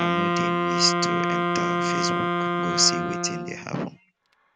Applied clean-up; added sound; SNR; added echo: none; Wind instrument, woodwind instrument; -4 dB; none.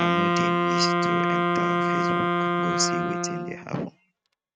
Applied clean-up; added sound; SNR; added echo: neural mask model RNNoise.